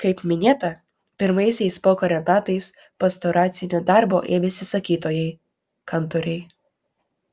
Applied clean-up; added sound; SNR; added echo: none; none; none; none.